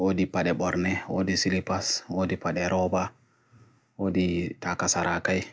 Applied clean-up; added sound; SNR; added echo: none; none; none; none.